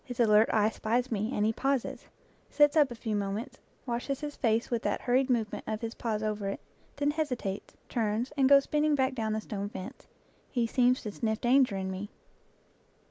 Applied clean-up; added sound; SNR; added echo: none; none; none; none.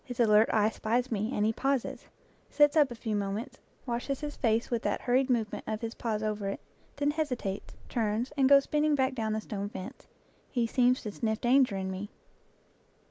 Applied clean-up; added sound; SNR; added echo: none; Bird; 15 dB; none.